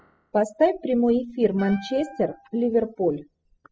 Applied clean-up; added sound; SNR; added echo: classical method spectral subtraction.